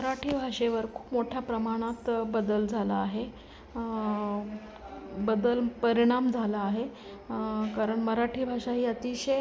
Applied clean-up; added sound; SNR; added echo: none; none; none; none.